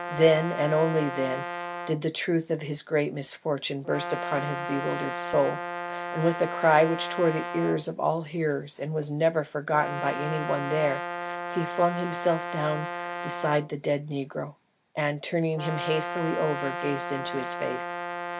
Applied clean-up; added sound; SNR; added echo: none; Brass instrument; 7 dB; none.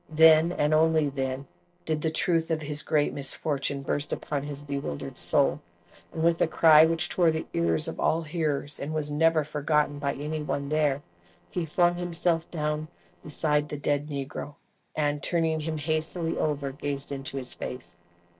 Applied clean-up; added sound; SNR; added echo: neural separator model SepFormer DNS4.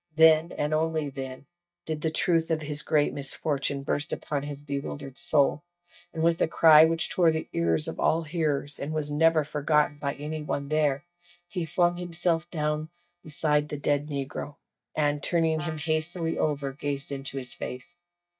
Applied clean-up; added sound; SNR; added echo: neural mask model DeepFilterNet 3.